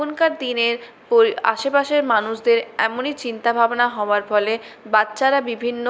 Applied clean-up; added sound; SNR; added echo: none; none; none; none.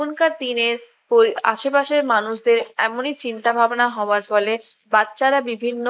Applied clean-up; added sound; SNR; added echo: neural mask model Resemble Enhance denoiser.